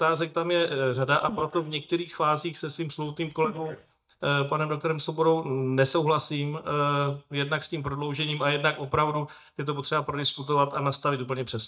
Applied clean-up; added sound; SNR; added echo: neural mask model DeepFilterNet 3.